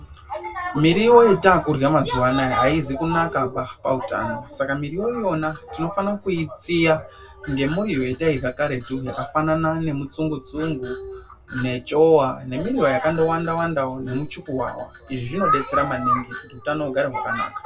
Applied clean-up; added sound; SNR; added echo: none; none; none; reverberation time 0.2 s.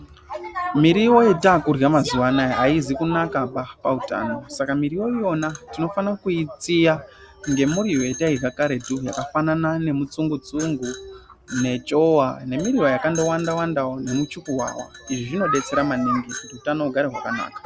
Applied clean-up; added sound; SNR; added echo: none; none; none; none.